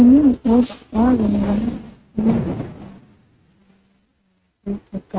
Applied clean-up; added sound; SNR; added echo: neural mask model RNNoise.